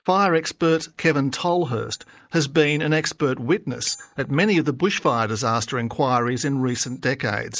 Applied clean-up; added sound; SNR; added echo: neural mask model DeepFilterNet 3.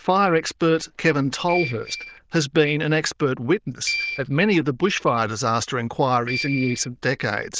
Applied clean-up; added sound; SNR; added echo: neural diffusion model UNIVERSE++.